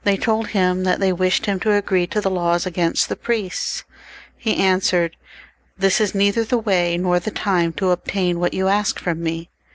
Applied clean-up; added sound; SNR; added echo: none; none; none; none.